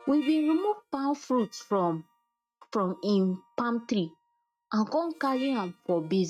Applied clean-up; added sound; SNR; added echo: neural mask model RNNoise.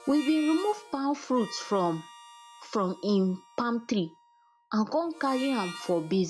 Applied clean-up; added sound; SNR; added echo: none; Harmonica; 17 dB; none.